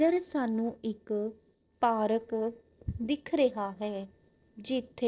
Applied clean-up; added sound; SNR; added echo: neural separator model SepFormer DNS4.